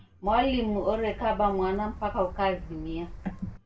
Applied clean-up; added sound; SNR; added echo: none; Gull, seagull / Wind; 11 dB; reverberation time 0.2 s.